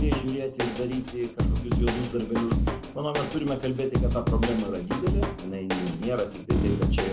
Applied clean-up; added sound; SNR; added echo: none; Drum kit; -2 dB; none.